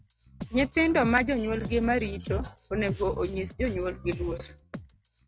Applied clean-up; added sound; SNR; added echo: neural mask model RNNoise.